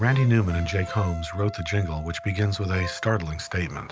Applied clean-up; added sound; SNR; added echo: none; Wind instrument, woodwind instrument + Bowed string instrument; 15 dB; none.